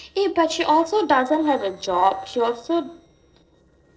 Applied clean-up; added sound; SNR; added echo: neural separator model SepFormer DNS4.